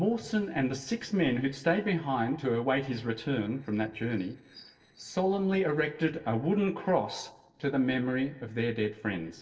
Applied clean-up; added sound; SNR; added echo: neural separator model SepFormer DNS4.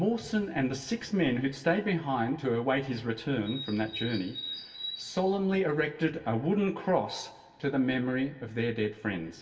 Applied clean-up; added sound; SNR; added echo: none; Bird; 11 dB; reverberation time 0.2 s.